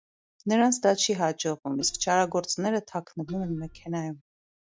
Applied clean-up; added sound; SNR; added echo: neural mask model DeepFilterNet 3.